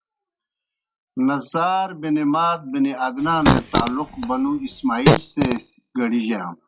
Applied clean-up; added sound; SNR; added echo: classical method log-MMSE.